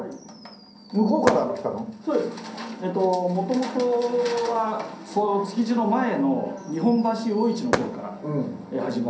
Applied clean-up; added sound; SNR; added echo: none; Fireworks; 10 dB; reverberation time 0.6 s.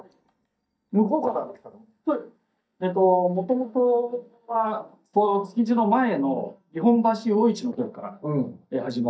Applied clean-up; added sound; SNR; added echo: neural mask model DeepFilterNet 3.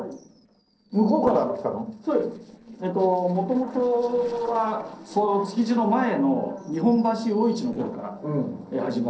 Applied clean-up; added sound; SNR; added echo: neural separator model SepFormer DNS4.